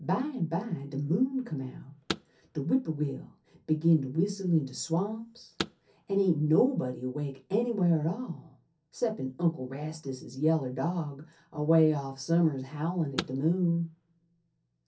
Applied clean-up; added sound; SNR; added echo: none; Car; 15 dB; reverberation time 0.3 s.